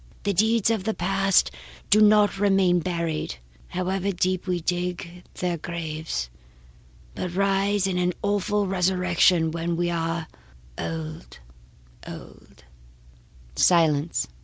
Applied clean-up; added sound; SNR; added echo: none; none; none; none.